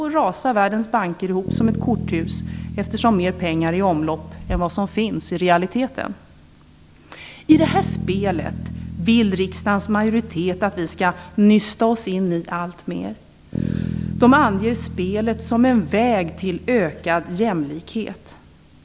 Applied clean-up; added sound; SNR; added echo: none; Bass guitar; 10 dB; none.